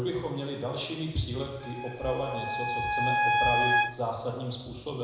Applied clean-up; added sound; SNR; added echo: none; Bowed string instrument; -4 dB; reverberation time 1.0 s.